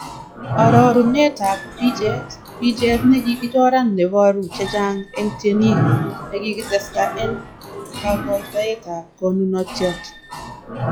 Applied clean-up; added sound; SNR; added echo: classical method log-MMSE.